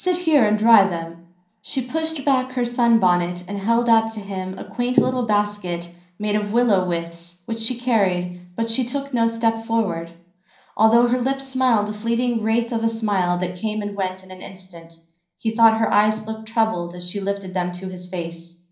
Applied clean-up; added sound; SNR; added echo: none; none; none; reverberation time 0.6 s.